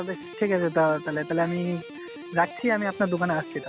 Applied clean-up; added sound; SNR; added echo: none; Guitar; 14 dB; none.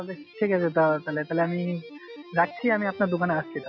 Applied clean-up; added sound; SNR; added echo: classical method log-MMSE.